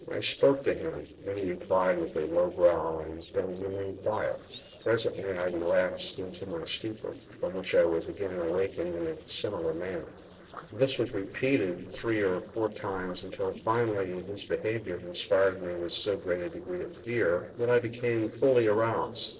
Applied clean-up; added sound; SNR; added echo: neural separator model SepFormer DNS4.